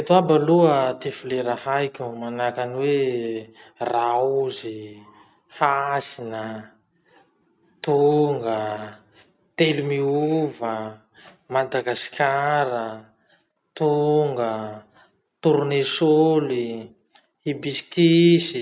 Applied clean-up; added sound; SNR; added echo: none; none; none; none.